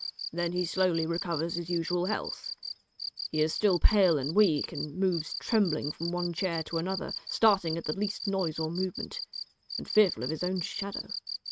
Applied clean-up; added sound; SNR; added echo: neural mask model RNNoise.